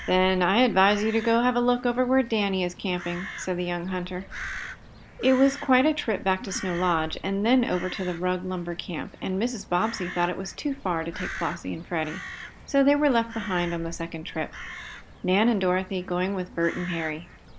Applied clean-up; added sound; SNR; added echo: none; Crow; 14 dB; none.